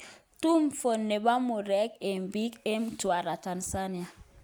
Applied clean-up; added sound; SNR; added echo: none; none; none; none.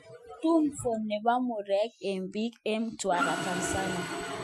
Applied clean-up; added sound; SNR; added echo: classical method Wiener filter.